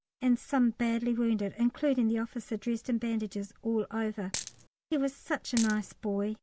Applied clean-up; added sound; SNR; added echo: none; Coin (dropping); 7 dB; none.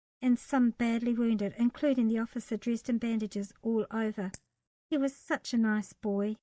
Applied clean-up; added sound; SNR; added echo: neural mask model DeepFilterNet 3.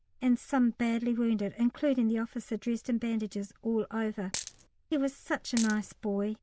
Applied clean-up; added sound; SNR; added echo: neural diffusion model UNIVERSE++.